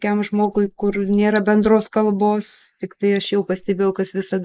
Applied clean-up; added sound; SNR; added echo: neural mask model Resemble Enhance denoiser.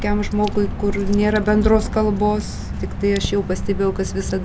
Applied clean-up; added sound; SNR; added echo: none; Drip / Water; 4 dB; none.